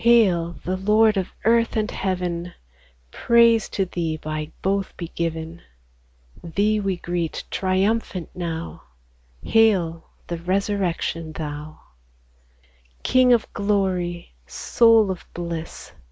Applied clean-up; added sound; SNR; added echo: none; none; none; none.